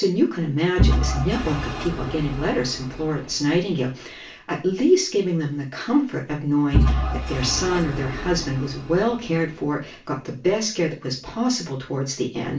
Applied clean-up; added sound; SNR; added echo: none; Engine / Vehicle; 5 dB; reverberation time 0.3 s.